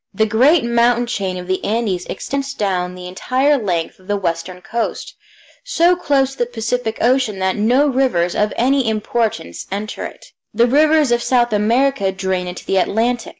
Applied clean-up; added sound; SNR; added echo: neural mask model Resemble Enhance denoiser.